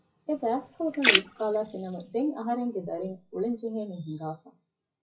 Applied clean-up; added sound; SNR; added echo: classical method WPE with log-MMSE.